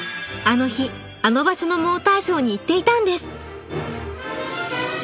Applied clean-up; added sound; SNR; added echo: none; none; none; none.